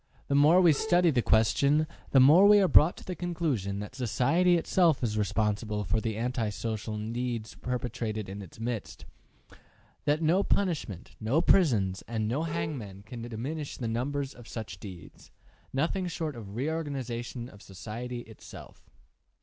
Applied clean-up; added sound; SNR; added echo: none; Bowed string instrument; 15 dB; none.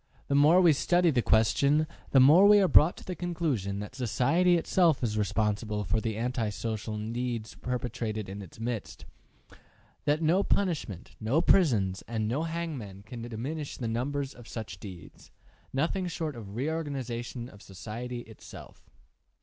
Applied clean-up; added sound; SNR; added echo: none; none; none; none.